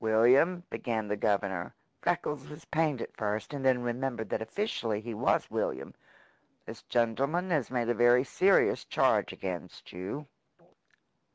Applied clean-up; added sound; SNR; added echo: none; none; none; none.